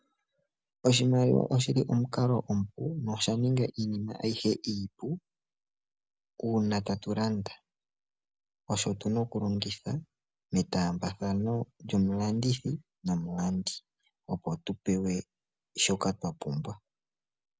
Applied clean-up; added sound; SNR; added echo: none; none; none; none.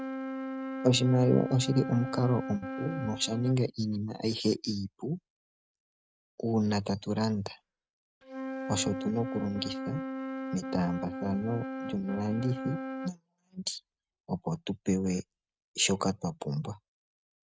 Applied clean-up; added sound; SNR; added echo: neural mask model RNNoise.